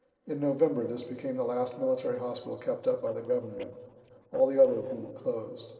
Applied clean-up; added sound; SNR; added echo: neural separator model SepFormer DNS4.